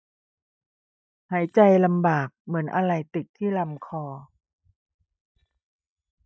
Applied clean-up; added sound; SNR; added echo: neural mask model DeepFilterNet 3.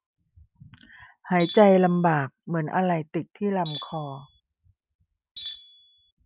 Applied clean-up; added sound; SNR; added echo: none; Tools; 14 dB; none.